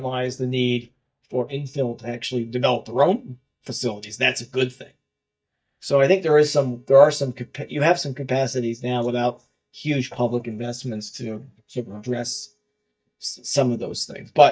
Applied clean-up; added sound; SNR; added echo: neural mask model DeepFilterNet 3.